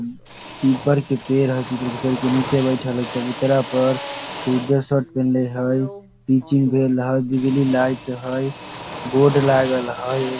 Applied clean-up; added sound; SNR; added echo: none; Drill; 12 dB; none.